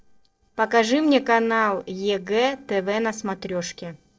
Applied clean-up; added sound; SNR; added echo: neural separator model SepFormer DNS4.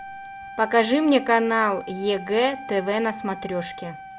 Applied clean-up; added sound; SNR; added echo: none; Wind instrument, woodwind instrument; 14 dB; none.